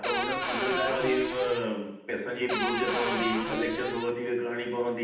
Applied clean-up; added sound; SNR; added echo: none; Cupboard open or close / Door; 0 dB; reverberation time 0.8 s.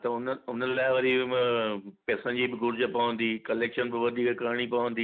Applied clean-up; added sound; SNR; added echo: none; none; none; none.